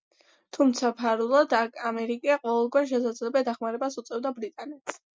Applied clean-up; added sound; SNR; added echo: none; none; none; none.